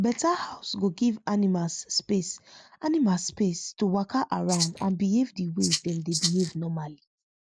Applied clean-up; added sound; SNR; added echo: neural mask model Resemble Enhance denoiser.